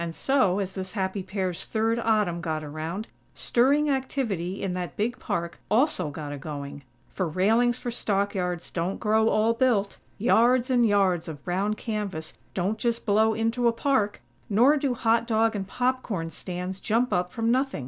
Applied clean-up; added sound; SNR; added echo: none; none; none; none.